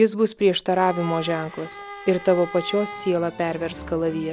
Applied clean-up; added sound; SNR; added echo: none; Bowed string instrument; 15 dB; none.